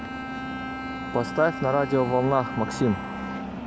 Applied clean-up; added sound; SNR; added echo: none; Bowed string instrument; 9 dB; none.